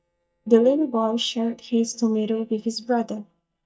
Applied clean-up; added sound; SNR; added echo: neural mask model DeepFilterNet 3.